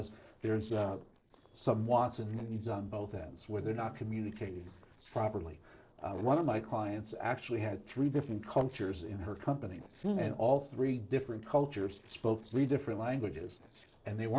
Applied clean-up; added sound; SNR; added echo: neural separator model SepFormer DNS4.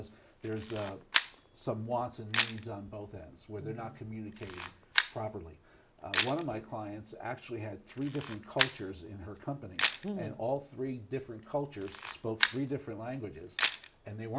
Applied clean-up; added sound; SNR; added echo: none; Camera; -2 dB; none.